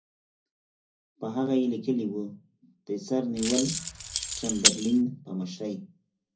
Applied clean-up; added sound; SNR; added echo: none; Keys jangling; -2 dB; reverberation time 0.4 s.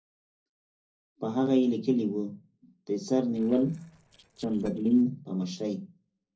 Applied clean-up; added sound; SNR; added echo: neural separator model SepFormer DNS4.